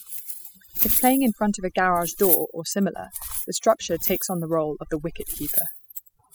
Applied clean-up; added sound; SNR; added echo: classical method spectral subtraction.